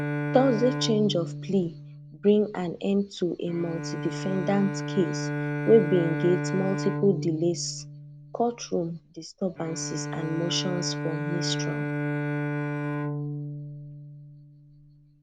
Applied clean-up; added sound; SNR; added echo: none; Bowed string instrument; 4 dB; none.